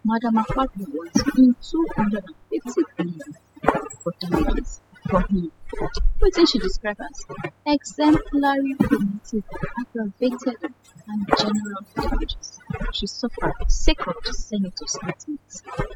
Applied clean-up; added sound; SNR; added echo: classical method spectral subtraction.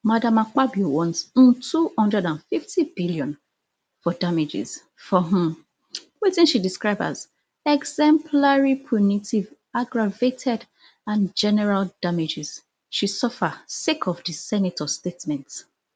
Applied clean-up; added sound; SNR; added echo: none; none; none; none.